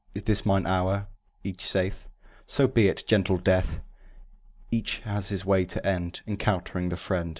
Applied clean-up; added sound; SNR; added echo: none; none; none; none.